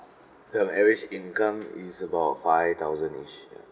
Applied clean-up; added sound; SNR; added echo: none; none; none; none.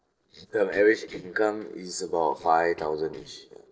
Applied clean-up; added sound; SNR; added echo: neural separator model SepFormer DNS4.